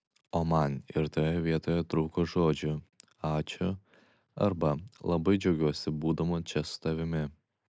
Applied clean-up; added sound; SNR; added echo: none; none; none; none.